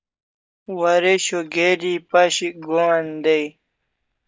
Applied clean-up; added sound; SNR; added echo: neural mask model DeepFilterNet 3.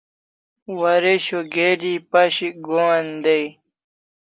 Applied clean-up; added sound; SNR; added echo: none; none; none; none.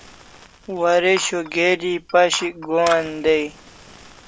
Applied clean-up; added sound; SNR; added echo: none; Glass + Fire; 17 dB; none.